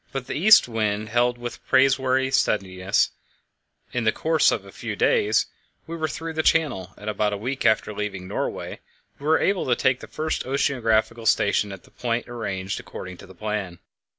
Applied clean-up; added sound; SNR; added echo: none; none; none; none.